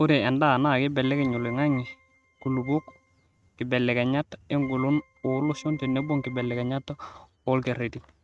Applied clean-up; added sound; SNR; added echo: neural mask model RNNoise.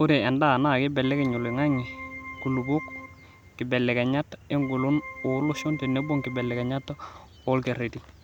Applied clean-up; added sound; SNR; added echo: none; Keyboard (musical); 14 dB; none.